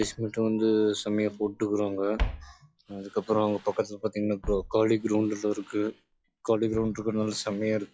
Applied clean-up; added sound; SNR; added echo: classical method log-MMSE.